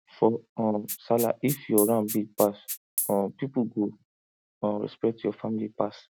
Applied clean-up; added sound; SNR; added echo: none; Rattle (instrument); 9 dB; none.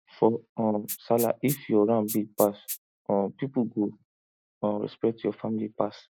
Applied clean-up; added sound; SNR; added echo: neural mask model Resemble Enhance denoiser.